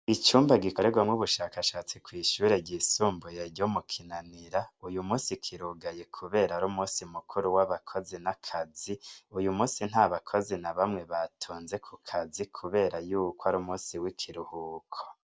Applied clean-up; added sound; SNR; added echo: none; none; none; none.